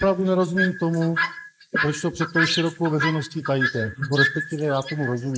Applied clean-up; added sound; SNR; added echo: neural mask model Resemble Enhance denoiser.